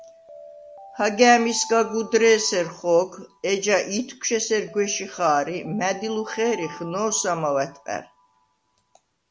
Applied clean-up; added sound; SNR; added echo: none; Alarm; 20 dB; none.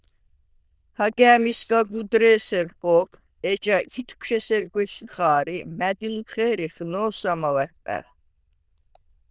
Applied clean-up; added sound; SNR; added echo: neural diffusion model UNIVERSE++.